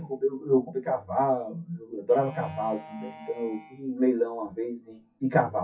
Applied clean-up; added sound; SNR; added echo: classical method WPE with log-MMSE.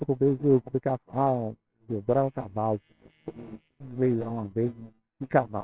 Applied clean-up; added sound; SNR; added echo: neural separator model SepFormer WHAMR!.